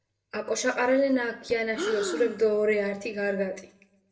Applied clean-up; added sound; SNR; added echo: none; Breathing; 9 dB; reverberation time 0.6 s.